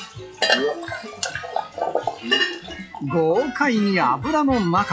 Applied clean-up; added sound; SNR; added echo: classical method log-MMSE.